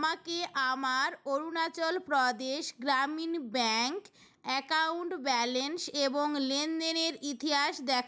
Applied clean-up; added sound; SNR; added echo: none; none; none; none.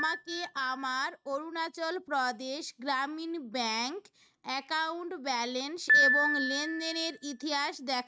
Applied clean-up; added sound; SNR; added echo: neural mask model RNNoise.